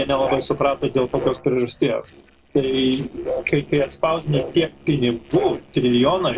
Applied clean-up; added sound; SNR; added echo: neural separator model SepFormer DNS4.